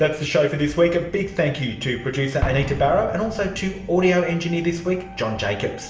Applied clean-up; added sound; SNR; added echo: none; Explosion; 14 dB; reverberation time 0.7 s.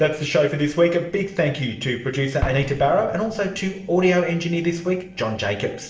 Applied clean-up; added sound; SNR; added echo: neural separator model SepFormer DNS4.